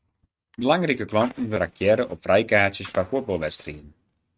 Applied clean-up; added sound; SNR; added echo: neural mask model RNNoise.